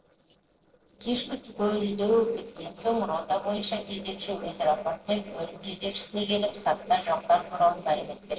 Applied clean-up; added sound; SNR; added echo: neural separator model SepFormer DNS4.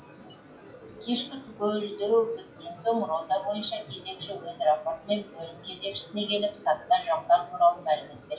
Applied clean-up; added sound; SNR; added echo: classical method WPE with log-MMSE.